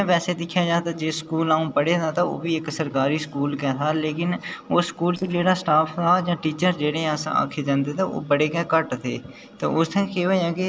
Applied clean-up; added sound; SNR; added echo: neural separator model SepFormer DNS4.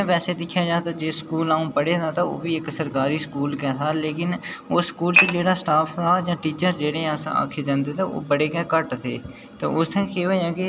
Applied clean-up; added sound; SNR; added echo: none; Dishes, pots, and pans / Glass; -5 dB; none.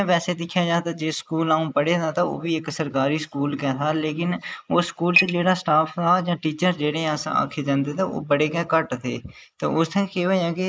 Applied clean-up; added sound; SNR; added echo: neural mask model Resemble Enhance denoiser.